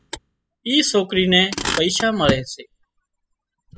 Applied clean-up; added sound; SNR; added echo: classical method spectral subtraction.